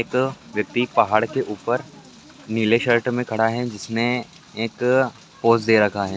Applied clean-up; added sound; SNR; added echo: none; none; none; none.